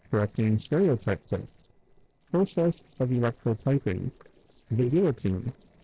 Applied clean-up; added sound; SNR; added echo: neural separator model SepFormer DNS4.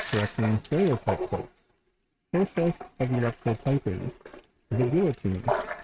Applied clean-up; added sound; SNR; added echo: neural mask model RNNoise.